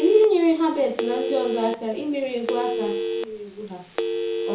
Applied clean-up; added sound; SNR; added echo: none; Telephone; 5 dB; reverberation time 0.5 s.